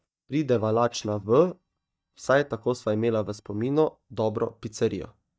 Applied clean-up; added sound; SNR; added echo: neural mask model DeepFilterNet 3.